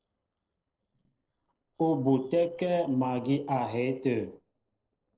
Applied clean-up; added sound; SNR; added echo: neural separator model SepFormer DNS4.